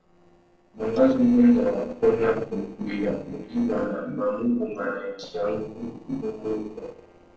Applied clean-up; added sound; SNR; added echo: neural separator model SepFormer DNS4.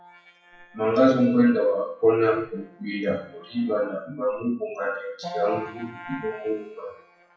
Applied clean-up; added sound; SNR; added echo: classical method WPE with log-MMSE.